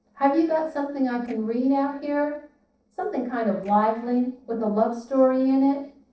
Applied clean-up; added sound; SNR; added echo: neural separator model SepFormer DNS4.